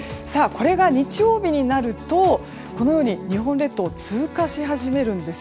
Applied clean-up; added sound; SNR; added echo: none; none; none; none.